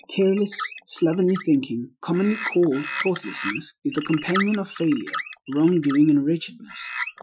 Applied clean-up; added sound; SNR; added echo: classical method Wiener filter.